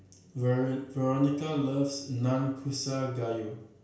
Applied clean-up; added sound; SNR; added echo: none; none; none; reverberation time 0.5 s.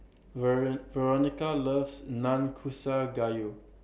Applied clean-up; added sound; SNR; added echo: none; none; none; none.